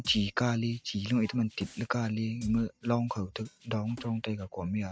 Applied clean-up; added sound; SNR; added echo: neural mask model RNNoise.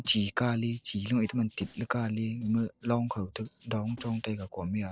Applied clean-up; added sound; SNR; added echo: neural separator model SepFormer DNS4.